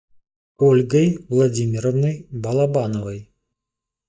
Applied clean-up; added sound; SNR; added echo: neural mask model DeepFilterNet 3.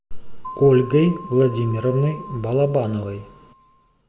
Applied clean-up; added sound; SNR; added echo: none; Keyboard (musical); 18 dB; none.